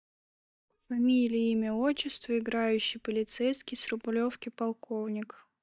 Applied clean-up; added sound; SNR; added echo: neural mask model DeepFilterNet 3.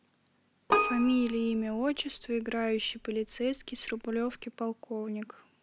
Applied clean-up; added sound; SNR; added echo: none; Keyboard (musical); 3 dB; none.